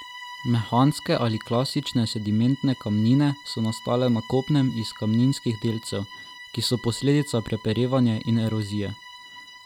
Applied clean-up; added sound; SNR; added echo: none; Bowed string instrument; 19 dB; none.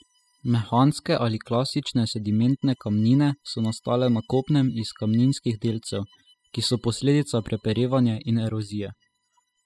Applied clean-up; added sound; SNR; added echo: classical method spectral subtraction.